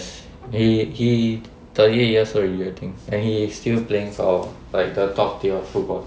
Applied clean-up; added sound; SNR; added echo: none; none; none; none.